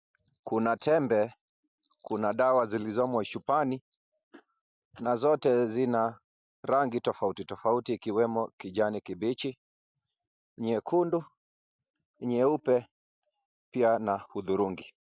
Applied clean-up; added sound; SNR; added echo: none; none; none; none.